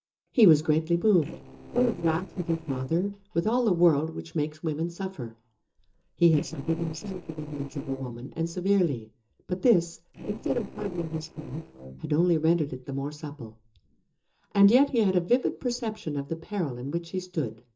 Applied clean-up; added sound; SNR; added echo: neural separator model SepFormer DNS4.